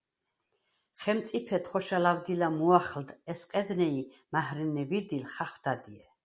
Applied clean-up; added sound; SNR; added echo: none; none; none; none.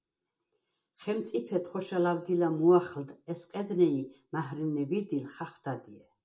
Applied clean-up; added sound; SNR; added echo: none; none; none; reverberation time 0.2 s.